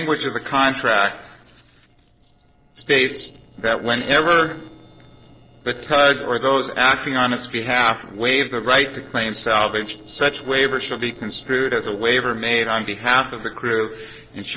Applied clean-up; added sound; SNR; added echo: neural separator model SepFormer DNS4.